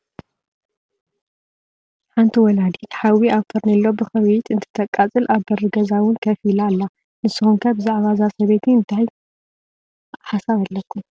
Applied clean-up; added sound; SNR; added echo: none; none; none; none.